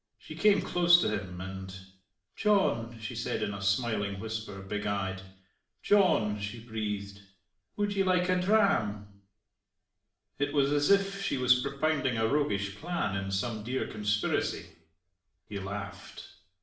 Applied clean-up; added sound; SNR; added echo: none; none; none; reverberation time 0.5 s.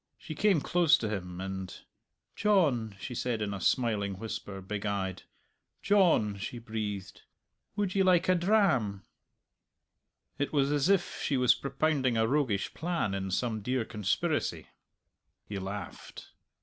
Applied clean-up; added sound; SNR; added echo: none; none; none; none.